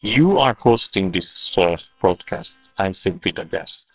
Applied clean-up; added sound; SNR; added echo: neural separator model SepFormer WHAMR!.